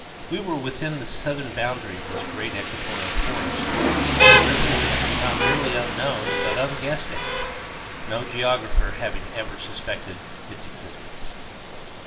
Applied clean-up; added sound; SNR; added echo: none; Rain; -3 dB; reverberation time 0.6 s.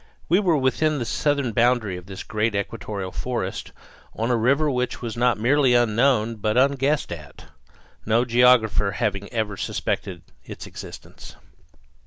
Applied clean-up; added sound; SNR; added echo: none; none; none; none.